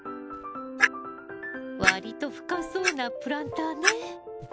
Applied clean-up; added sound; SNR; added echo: none; Clock; -1 dB; none.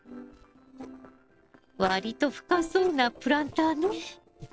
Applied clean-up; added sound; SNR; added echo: neural separator model SepFormer DNS4.